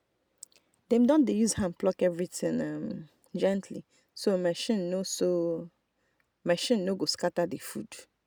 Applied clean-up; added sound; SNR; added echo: none; none; none; none.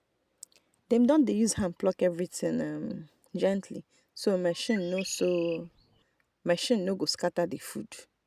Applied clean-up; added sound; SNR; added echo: none; Bird; 16 dB; none.